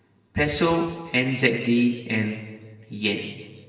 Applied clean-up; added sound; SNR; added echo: none; none; none; reverberation time 1.3 s.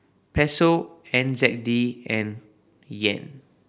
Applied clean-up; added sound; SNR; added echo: none; none; none; none.